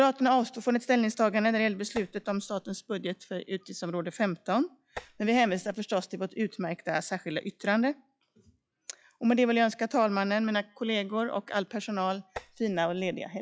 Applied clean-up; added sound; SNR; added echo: classical method log-MMSE.